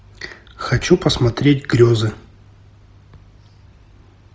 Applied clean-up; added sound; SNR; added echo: none; none; none; none.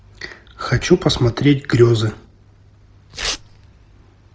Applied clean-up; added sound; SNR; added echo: neural separator model SepFormer DNS4.